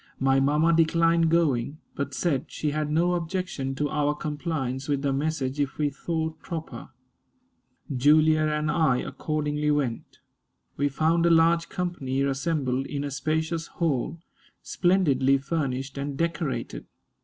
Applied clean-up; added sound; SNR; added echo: none; none; none; none.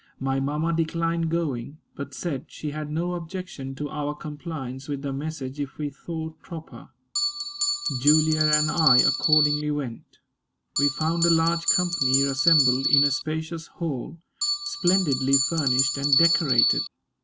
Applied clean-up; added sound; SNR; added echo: none; Bell; -3 dB; none.